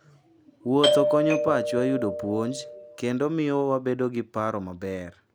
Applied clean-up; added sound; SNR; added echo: none; Doorbell; -1 dB; none.